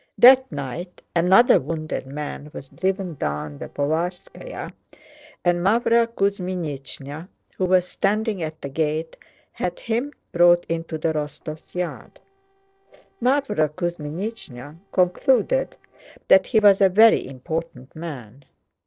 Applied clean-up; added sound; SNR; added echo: neural separator model SepFormer DNS4.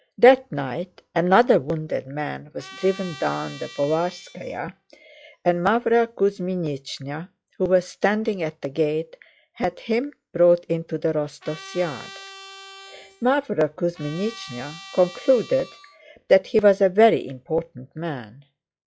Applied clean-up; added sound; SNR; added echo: classical method log-MMSE.